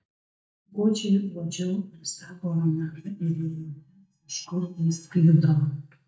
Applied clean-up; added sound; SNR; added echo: neural mask model DeepFilterNet 3.